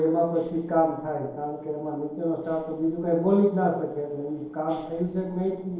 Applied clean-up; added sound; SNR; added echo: neural separator model SepFormer DNS4.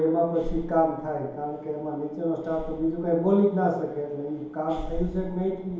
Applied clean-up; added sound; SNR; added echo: none; Breathing; 13 dB; reverberation time 2.2 s.